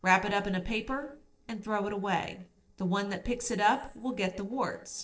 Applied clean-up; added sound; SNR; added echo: neural separator model SepFormer DNS4.